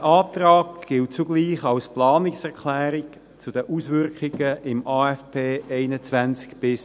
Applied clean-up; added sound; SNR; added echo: none; none; none; none.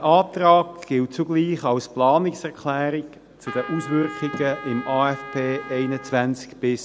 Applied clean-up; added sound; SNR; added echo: none; Trumpet; 14 dB; none.